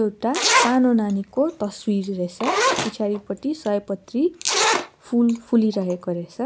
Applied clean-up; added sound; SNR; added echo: none; Zipper (clothing); 3 dB; none.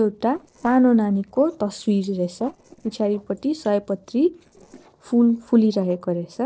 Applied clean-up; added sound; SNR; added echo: neural separator model SepFormer DNS4.